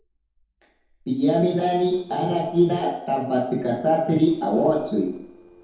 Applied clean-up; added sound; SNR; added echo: neural separator model SepFormer DNS4.